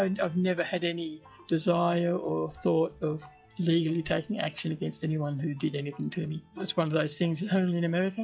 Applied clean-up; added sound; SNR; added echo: classical method log-MMSE.